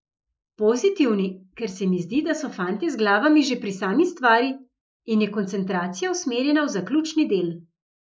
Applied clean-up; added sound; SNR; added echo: neural mask model Resemble Enhance denoiser.